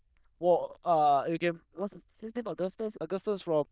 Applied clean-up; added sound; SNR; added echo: neural diffusion model UNIVERSE++.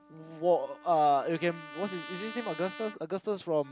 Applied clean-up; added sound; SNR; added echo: none; Trumpet; 16 dB; none.